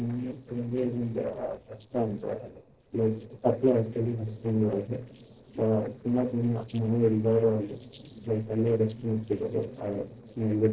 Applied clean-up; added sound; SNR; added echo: neural separator model SepFormer DNS4.